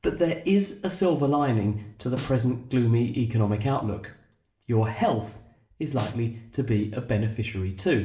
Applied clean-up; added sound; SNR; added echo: none; Snare drum; 16 dB; reverberation time 0.5 s.